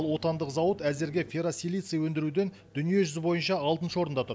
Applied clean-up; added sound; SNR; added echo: none; none; none; none.